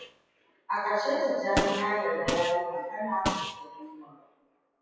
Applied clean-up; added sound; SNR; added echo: classical method WPE with log-MMSE.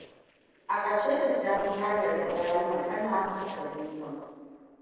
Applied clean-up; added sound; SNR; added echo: neural separator model SepFormer DNS4.